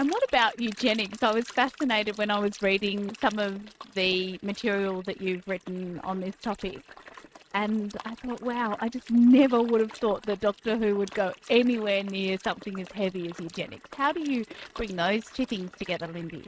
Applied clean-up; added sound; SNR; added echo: neural mask model RNNoise.